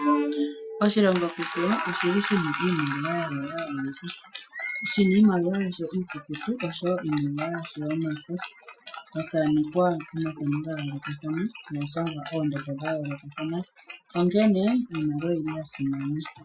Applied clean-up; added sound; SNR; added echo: classical method Wiener filter.